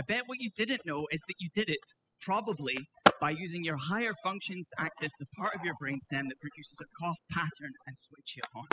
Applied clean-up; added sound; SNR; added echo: classical method spectral subtraction.